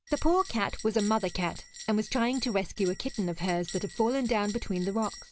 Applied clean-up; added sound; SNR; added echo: none; Bell; 17 dB; none.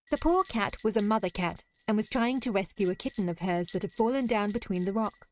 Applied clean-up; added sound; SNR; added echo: neural mask model RNNoise.